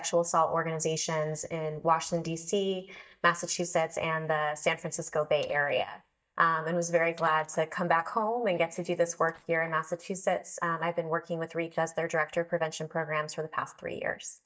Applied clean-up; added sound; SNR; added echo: neural mask model DeepFilterNet 3.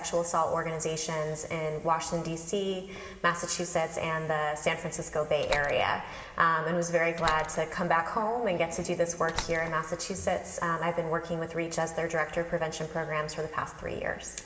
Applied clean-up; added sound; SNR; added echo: none; Slam; 13 dB; reverberation time 2.6 s.